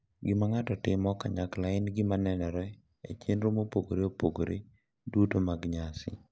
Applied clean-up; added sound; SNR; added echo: none; none; none; none.